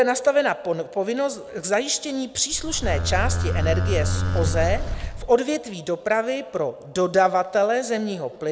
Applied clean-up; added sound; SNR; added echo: none; Livestock, farm animals, working animals; 0 dB; none.